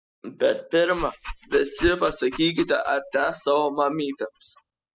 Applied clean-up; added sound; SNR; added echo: classical method spectral subtraction.